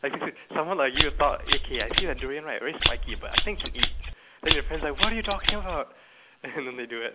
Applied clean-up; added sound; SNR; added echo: none; Scissors; -4 dB; none.